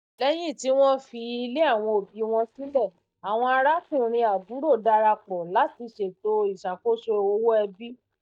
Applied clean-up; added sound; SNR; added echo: neural mask model DeepFilterNet 3.